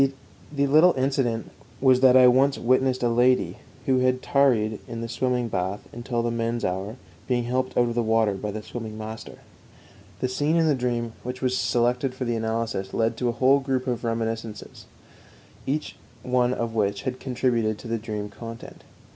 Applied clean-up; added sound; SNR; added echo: none; none; none; none.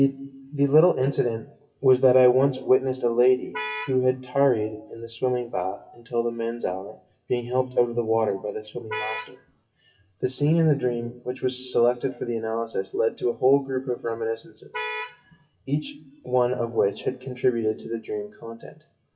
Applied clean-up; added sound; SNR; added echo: classical method WPE with log-MMSE.